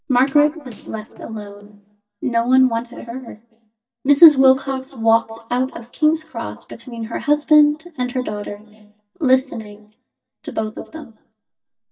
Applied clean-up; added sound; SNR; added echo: neural mask model DeepFilterNet 3.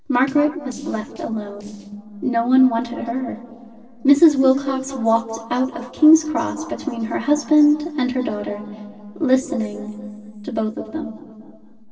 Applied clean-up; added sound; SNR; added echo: neural separator model SepFormer DNS4.